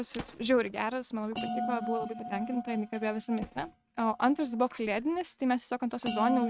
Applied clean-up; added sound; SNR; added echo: neural mask model RNNoise.